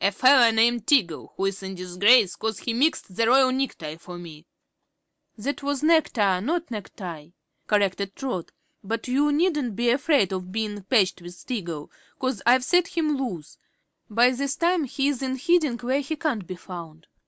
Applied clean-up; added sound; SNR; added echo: none; none; none; none.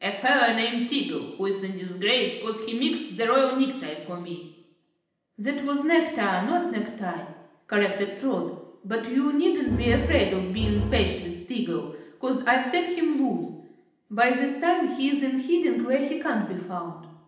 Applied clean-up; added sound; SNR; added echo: none; Bowed string instrument; 3 dB; reverberation time 0.8 s.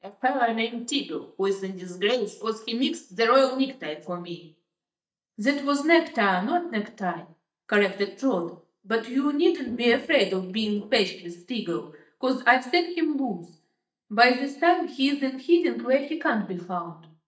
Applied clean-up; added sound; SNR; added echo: neural mask model DeepFilterNet 3.